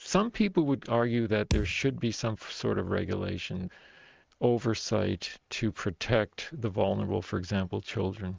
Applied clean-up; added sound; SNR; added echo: neural mask model RNNoise.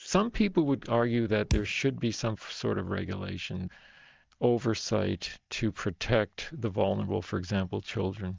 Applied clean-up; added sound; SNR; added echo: neural mask model DeepFilterNet 3.